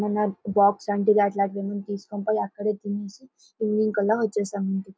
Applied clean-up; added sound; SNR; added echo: none; none; none; none.